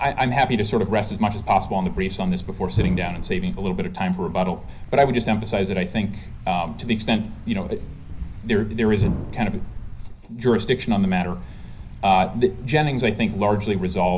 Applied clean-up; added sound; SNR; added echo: none; Thump, thud; 9 dB; reverberation time 0.5 s.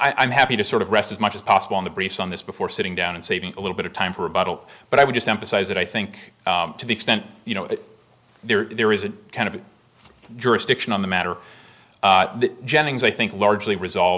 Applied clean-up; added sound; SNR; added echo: none; none; none; none.